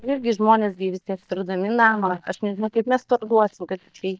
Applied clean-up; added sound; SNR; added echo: neural mask model DeepFilterNet 3.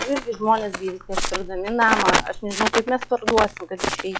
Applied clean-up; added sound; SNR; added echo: classical method log-MMSE.